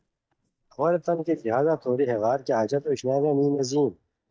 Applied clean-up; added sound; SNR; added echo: neural mask model DeepFilterNet 3.